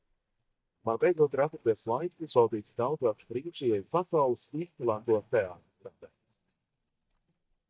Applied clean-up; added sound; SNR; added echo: neural mask model DeepFilterNet 3.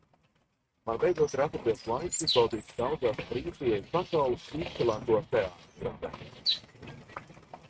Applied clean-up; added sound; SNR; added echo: neural mask model RNNoise.